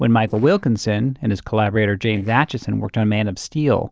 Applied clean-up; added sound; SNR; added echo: neural separator model SepFormer DNS4.